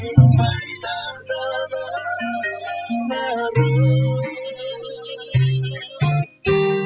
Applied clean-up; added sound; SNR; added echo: classical method spectral subtraction.